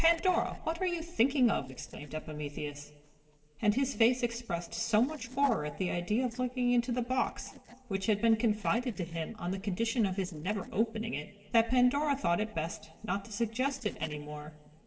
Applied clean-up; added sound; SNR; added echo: neural separator model SepFormer DNS4.